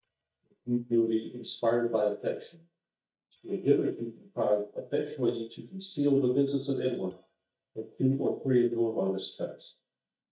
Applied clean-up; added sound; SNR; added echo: neural mask model DeepFilterNet 3.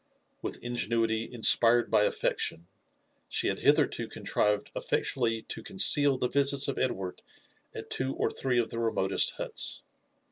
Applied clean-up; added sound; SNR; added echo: none; none; none; none.